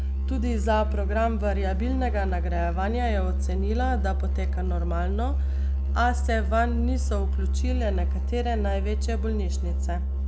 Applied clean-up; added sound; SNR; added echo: none; Musical instrument; -5 dB; none.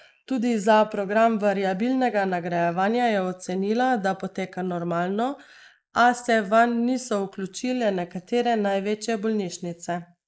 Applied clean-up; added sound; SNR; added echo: neural mask model Resemble Enhance denoiser.